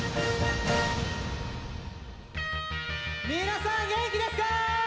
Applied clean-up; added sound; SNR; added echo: none; none; none; none.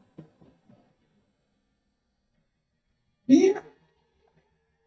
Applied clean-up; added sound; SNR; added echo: neural mask model DeepFilterNet 3.